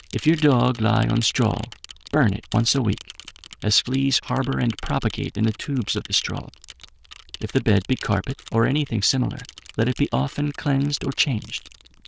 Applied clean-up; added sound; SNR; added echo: neural diffusion model UNIVERSE++.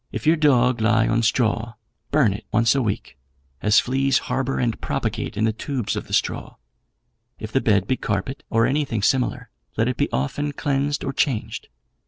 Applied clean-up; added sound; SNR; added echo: none; none; none; none.